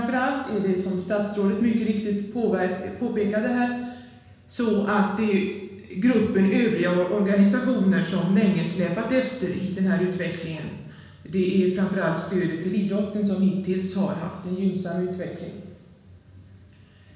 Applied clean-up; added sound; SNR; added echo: none; none; none; reverberation time 1.1 s.